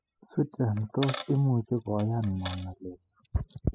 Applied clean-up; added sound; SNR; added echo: classical method spectral subtraction.